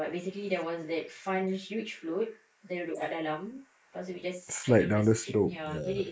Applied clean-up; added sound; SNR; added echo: neural mask model Resemble Enhance denoiser.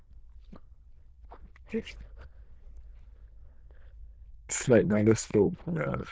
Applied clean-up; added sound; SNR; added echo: neural diffusion model UNIVERSE++.